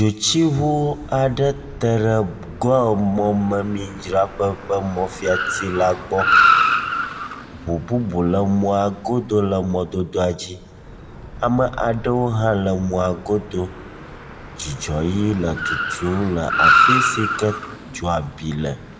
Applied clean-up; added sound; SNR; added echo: none; Car; 3 dB; reverberation time 0.9 s.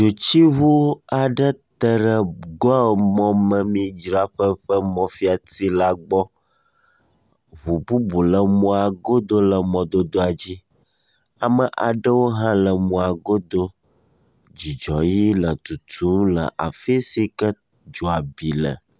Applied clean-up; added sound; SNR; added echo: none; none; none; none.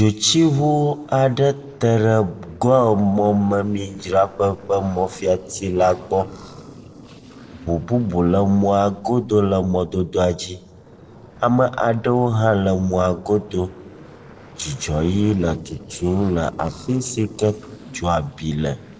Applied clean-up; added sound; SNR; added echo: neural separator model SepFormer DNS4.